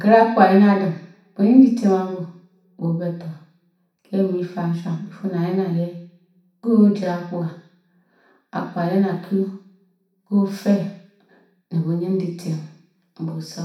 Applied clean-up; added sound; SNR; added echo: none; none; none; reverberation time 0.6 s.